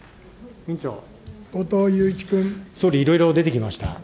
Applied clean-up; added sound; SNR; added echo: none; none; none; none.